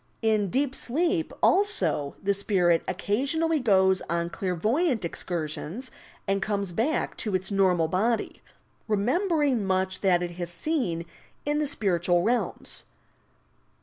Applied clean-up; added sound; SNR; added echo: none; none; none; none.